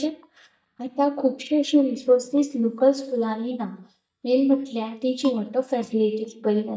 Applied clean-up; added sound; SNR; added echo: neural mask model DeepFilterNet 3.